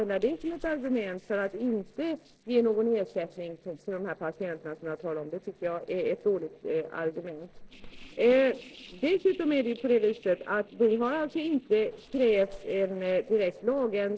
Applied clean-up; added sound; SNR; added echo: neural separator model SepFormer DNS4.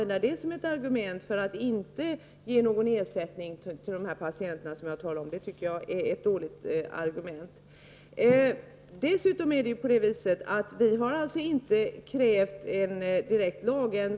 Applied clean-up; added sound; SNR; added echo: none; none; none; none.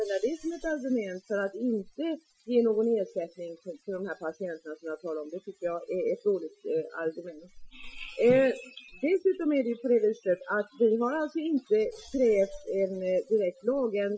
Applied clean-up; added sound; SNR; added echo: classical method Wiener filter.